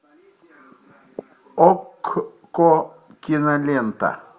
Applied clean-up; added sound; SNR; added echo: none; none; none; none.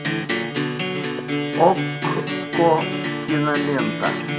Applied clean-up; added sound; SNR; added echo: none; Acoustic guitar; 1 dB; none.